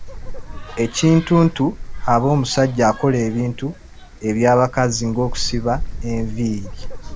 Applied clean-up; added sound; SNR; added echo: none; Wind; 9 dB; none.